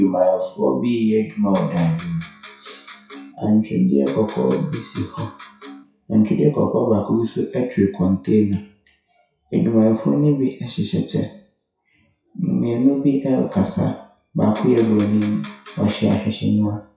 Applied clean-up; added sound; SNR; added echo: classical method WPE with log-MMSE.